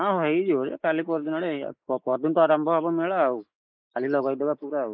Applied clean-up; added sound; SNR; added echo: neural mask model Resemble Enhance denoiser.